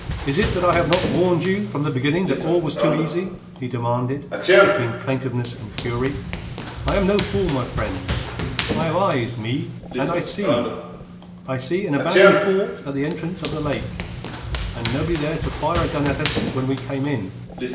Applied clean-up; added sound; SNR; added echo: none; Run; 1 dB; reverberation time 1.4 s.